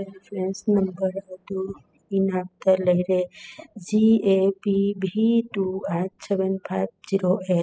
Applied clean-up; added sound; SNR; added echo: classical method spectral subtraction.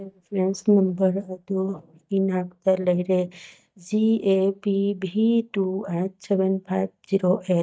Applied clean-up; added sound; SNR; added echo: neural mask model DeepFilterNet 3.